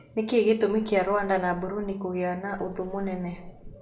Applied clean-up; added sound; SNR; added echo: none; Water / Splash, splatter; 17 dB; reverberation time 0.6 s.